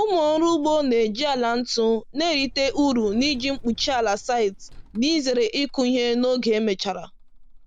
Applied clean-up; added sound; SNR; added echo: none; Sliding door; 19 dB; none.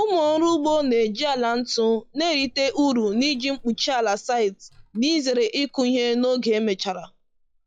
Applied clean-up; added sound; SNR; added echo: classical method log-MMSE.